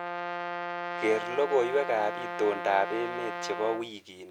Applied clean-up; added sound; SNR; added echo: none; Brass instrument; 5 dB; none.